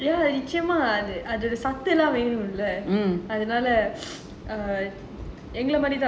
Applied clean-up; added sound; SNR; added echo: none; none; none; none.